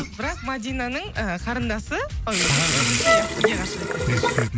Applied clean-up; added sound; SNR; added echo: none; Sink (filling or washing) / Water tap, faucet + Wind instrument, woodwind instrument; -4 dB; none.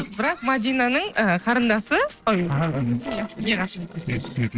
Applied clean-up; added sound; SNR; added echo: neural separator model SepFormer DNS4.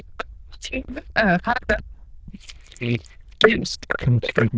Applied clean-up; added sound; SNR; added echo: neural diffusion model UNIVERSE++.